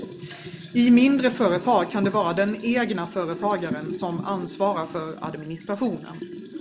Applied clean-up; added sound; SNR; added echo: none; Liquid; 12 dB; none.